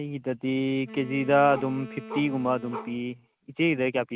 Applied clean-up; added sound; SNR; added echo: none; Wind instrument, woodwind instrument + Bark; 14 dB; none.